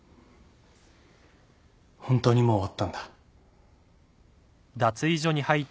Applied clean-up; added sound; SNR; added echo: none; none; none; none.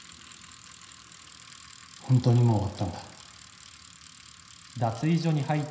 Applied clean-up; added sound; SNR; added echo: none; Bicycle; 20 dB; reverberation time 0.9 s.